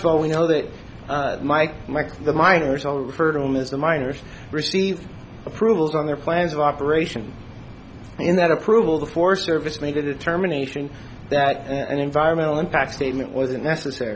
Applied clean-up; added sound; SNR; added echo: none; none; none; none.